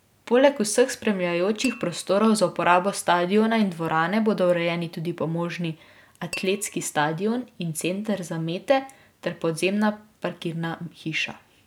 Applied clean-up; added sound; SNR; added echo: none; Tap / Glass; 17 dB; none.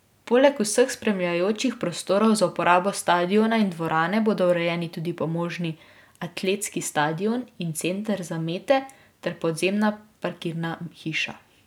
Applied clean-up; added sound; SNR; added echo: none; none; none; none.